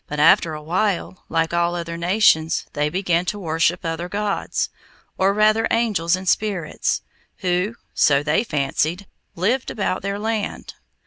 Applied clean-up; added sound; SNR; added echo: none; none; none; none.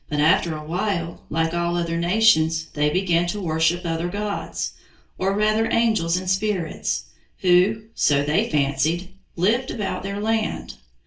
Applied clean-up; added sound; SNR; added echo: none; none; none; reverberation time 0.3 s.